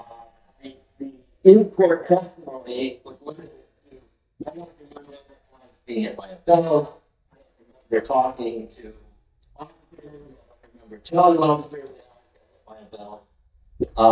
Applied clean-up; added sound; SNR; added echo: neural mask model DeepFilterNet 3.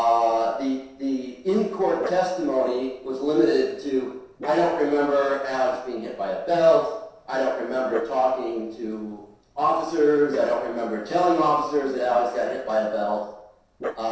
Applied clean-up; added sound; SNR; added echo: neural separator model SepFormer DNS4.